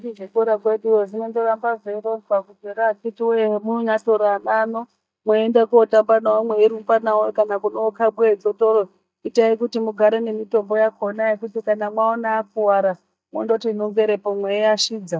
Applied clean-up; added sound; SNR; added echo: neural mask model DeepFilterNet 3.